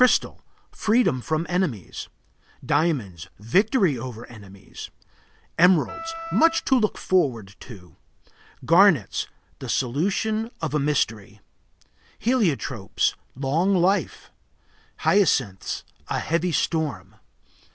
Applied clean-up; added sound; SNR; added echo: none; Wind instrument, woodwind instrument; 11 dB; none.